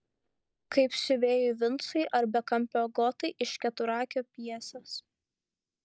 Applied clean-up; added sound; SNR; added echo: neural mask model DeepFilterNet 3.